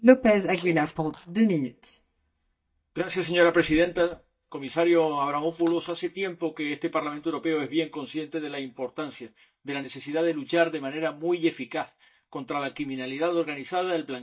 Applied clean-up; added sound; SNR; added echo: neural mask model DeepFilterNet 3.